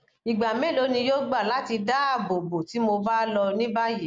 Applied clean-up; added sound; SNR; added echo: none; none; none; none.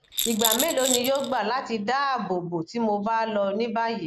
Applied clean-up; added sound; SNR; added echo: none; Rattle; 4 dB; none.